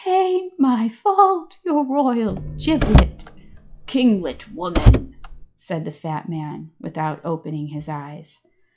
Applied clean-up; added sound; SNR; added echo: classical method log-MMSE.